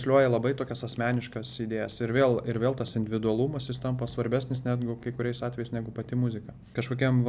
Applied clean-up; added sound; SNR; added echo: none; none; none; none.